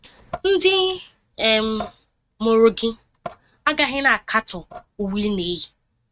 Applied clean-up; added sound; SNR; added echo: neural mask model RNNoise.